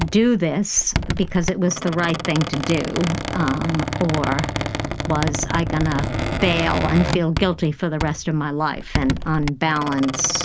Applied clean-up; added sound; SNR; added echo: none; Squeak; 5 dB; none.